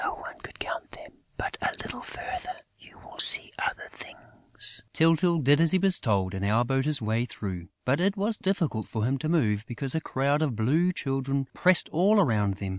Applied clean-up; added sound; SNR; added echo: none; none; none; none.